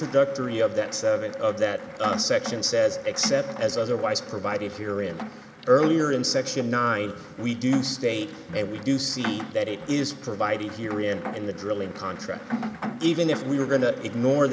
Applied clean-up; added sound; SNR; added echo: none; Rain; 12 dB; none.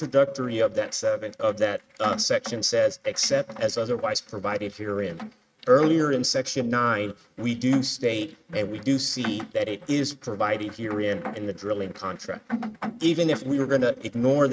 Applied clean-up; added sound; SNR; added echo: neural mask model RNNoise.